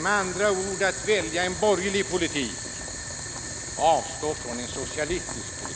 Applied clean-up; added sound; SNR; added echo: none; Boiling; 6 dB; none.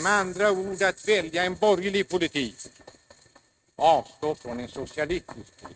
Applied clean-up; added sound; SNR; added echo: neural mask model RNNoise.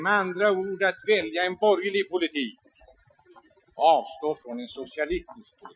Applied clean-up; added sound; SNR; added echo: classical method Wiener filter.